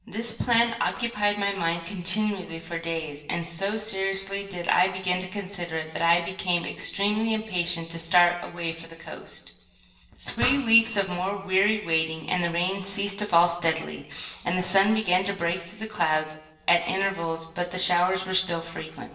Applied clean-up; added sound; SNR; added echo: none; none; none; reverberation time 0.9 s.